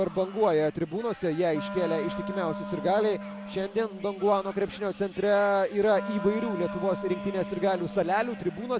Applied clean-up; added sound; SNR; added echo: none; Wind instrument, woodwind instrument; 11 dB; none.